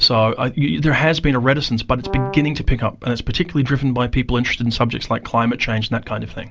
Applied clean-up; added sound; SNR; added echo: none; Brass instrument; 11 dB; none.